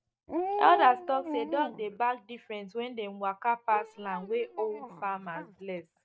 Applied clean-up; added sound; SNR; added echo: neural mask model DeepFilterNet 3.